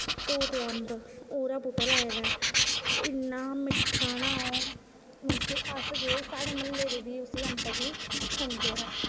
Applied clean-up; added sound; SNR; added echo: none; Writing; -3 dB; none.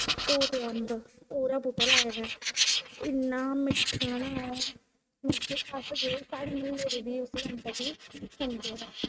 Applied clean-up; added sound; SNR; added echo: neural mask model RNNoise.